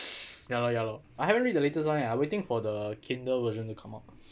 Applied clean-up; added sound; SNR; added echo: none; none; none; none.